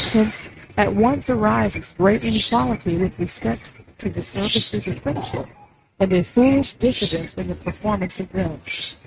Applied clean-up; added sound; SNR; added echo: neural mask model RNNoise.